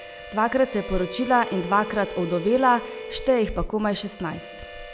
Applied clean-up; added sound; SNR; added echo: none; Harmonica; 12 dB; none.